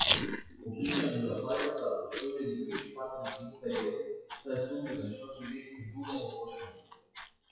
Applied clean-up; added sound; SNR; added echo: classical method WPE with log-MMSE.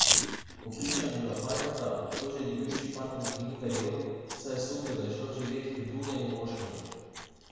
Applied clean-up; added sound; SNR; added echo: none; Chewing, mastication; 1 dB; reverberation time 1.9 s.